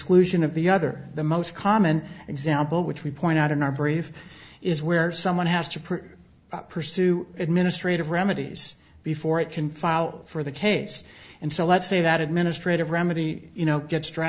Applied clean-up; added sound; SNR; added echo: none; none; none; none.